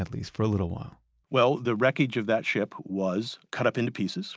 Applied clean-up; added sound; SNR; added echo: none; none; none; none.